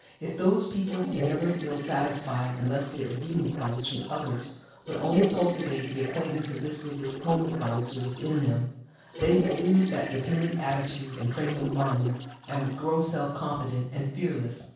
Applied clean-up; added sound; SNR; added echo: neural separator model SepFormer DNS4.